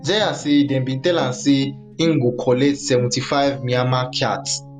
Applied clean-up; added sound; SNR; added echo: none; Guitar; 16 dB; none.